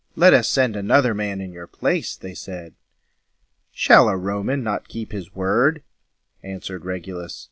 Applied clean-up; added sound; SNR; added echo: none; none; none; none.